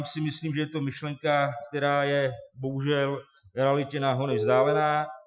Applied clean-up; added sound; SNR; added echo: classical method Wiener filter.